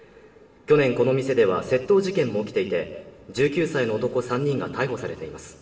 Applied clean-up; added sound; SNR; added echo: none; none; none; reverberation time 1.9 s.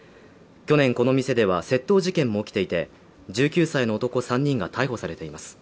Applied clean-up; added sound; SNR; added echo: none; none; none; none.